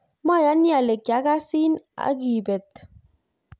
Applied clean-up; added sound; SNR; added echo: none; none; none; none.